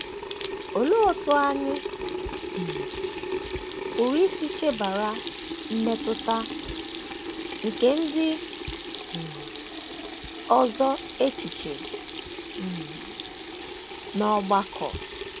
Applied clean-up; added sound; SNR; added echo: none; Sink (filling or washing) / Water tap, faucet; 5 dB; none.